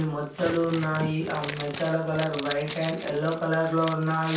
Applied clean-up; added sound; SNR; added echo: none; Zipper (clothing); 8 dB; reverberation time 0.3 s.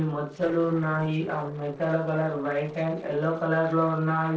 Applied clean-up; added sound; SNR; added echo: neural separator model SepFormer DNS4.